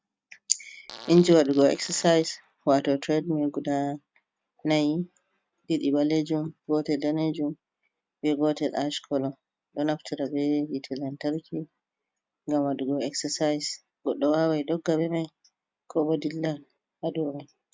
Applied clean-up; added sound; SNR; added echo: none; Fart; 19 dB; none.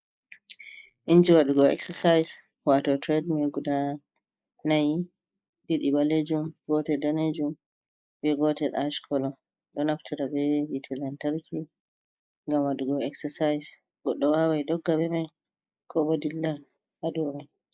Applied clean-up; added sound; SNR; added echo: neural mask model Resemble Enhance denoiser.